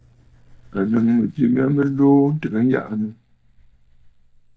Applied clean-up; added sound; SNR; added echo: neural mask model DeepFilterNet 3.